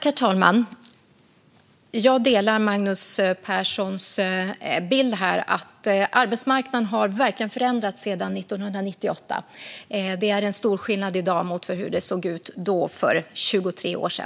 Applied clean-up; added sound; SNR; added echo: none; none; none; none.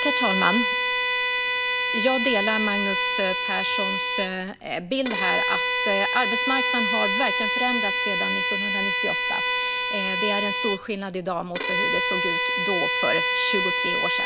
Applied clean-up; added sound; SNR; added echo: none; Bowed string instrument; -4 dB; none.